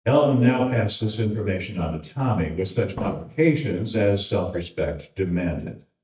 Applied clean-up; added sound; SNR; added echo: neural mask model DeepFilterNet 3.